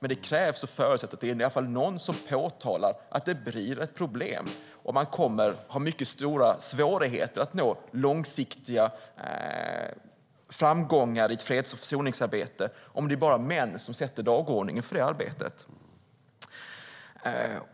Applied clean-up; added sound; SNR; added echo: none; Snare drum; 20 dB; none.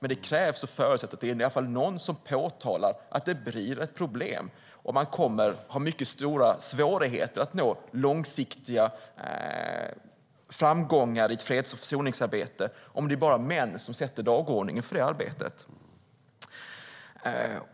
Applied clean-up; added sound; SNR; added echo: none; none; none; none.